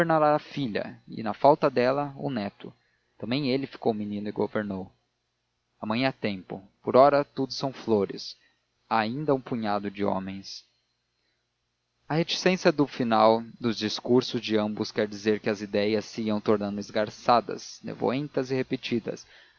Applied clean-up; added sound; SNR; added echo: none; none; none; none.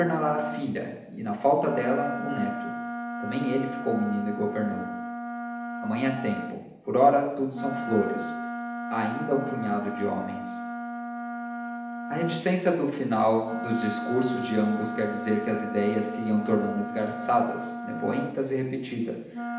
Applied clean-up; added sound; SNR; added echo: none; Wind instrument, woodwind instrument; 7 dB; reverberation time 0.8 s.